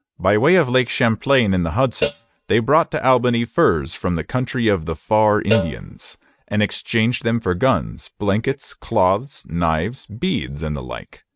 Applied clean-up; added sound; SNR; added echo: neural mask model RNNoise.